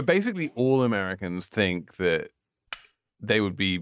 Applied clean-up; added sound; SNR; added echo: neural mask model RNNoise.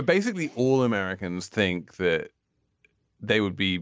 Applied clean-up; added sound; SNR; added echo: none; none; none; none.